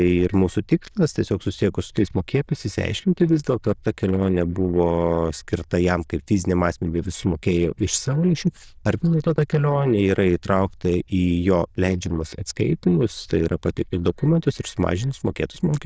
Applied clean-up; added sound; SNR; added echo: neural diffusion model UNIVERSE++.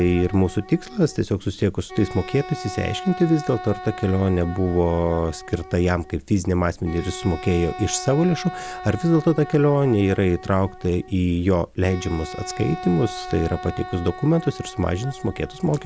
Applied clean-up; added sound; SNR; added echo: none; Wind instrument, woodwind instrument; 14 dB; none.